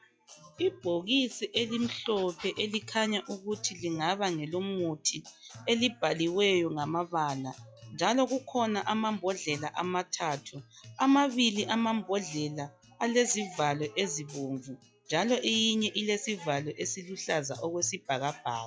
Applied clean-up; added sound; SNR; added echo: classical method log-MMSE.